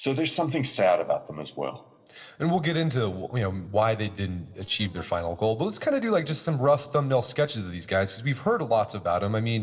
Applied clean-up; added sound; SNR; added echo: neural separator model SepFormer DNS4.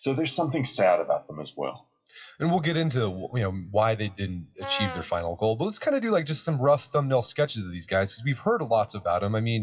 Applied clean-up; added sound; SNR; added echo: classical method WPE with log-MMSE.